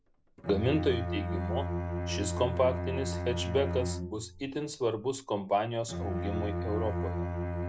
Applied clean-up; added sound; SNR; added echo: none; Bowed string instrument; 2 dB; none.